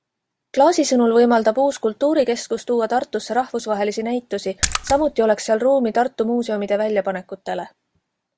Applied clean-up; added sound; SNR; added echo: none; Splash, splatter; 6 dB; none.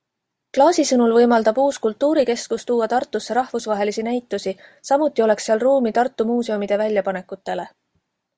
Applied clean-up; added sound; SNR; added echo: none; none; none; none.